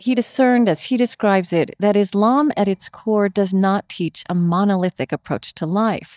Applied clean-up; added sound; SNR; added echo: neural mask model DeepFilterNet 3.